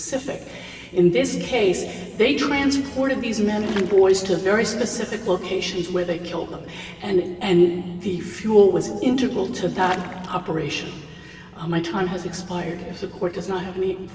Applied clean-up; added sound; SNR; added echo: none; Water / Splash, splatter; 15 dB; reverberation time 2.5 s.